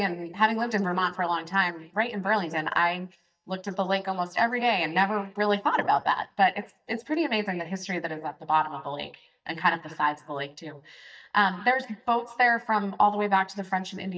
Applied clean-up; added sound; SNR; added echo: neural mask model DeepFilterNet 3.